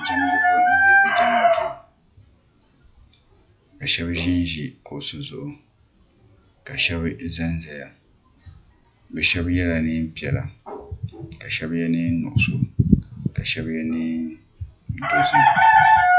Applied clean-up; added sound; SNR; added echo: classical method log-MMSE.